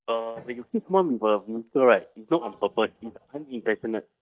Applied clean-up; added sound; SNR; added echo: neural mask model DeepFilterNet 3.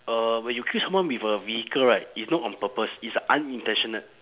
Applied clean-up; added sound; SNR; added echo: none; none; none; none.